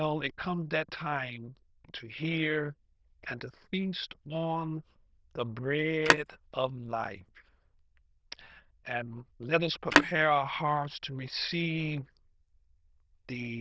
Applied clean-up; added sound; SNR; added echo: neural diffusion model UNIVERSE++.